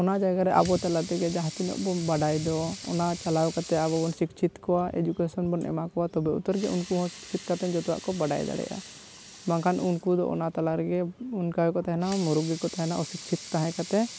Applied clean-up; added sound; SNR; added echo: none; Sink (filling or washing) / Water tap, faucet / Liquid; 17 dB; none.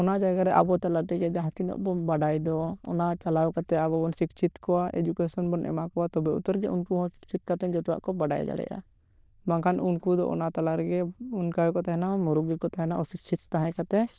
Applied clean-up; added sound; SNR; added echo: neural diffusion model UNIVERSE++.